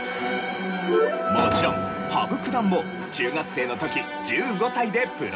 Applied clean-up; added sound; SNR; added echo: none; none; none; reverberation time 0.3 s.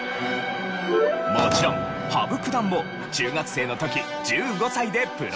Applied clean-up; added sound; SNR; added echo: none; none; none; none.